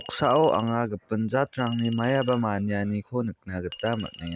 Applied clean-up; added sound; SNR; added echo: none; Chink, clink; 19 dB; none.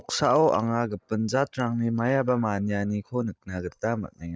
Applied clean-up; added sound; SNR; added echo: neural mask model DeepFilterNet 3.